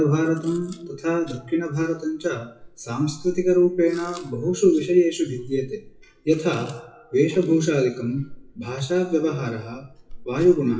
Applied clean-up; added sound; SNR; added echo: classical method WPE with log-MMSE.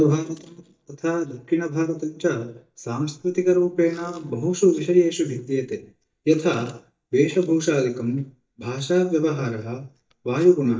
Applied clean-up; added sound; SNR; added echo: neural mask model DeepFilterNet 3.